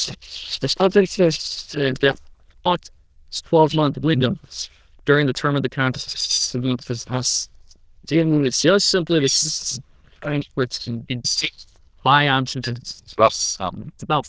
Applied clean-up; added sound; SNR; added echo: neural diffusion model UNIVERSE++.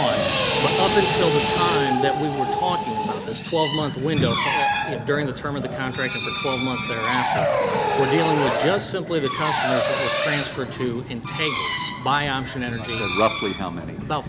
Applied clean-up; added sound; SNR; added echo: none; Drill; -3 dB; none.